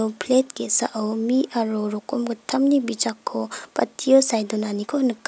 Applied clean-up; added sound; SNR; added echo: none; none; none; none.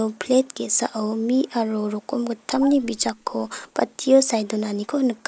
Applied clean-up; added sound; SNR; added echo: neural mask model Resemble Enhance denoiser.